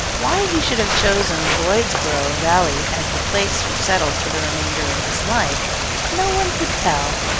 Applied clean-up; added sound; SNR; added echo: none; Walk, footsteps + Stream; -2 dB; none.